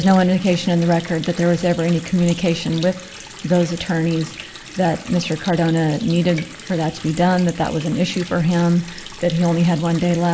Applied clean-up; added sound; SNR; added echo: none; Water tap, faucet; 17 dB; none.